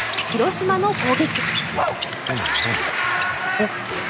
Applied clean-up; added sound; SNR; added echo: none; Strum; 10 dB; none.